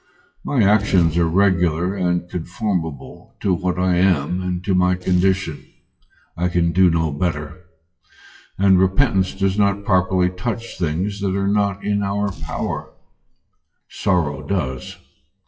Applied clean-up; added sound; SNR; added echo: classical method WPE with log-MMSE.